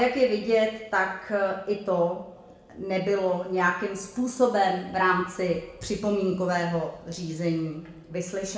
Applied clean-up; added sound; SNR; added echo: none; none; none; reverberation time 0.8 s.